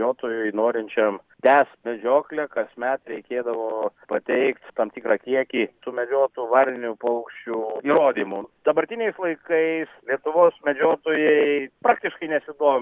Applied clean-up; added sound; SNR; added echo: none; none; none; none.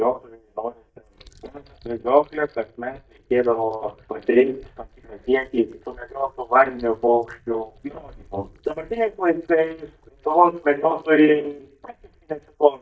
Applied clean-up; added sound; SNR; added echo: neural mask model DeepFilterNet 3.